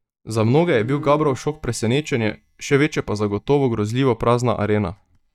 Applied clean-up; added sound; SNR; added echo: neural mask model DeepFilterNet 3.